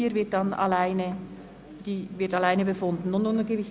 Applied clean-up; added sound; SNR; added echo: none; none; none; none.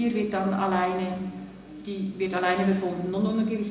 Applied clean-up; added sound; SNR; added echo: none; none; none; reverberation time 0.9 s.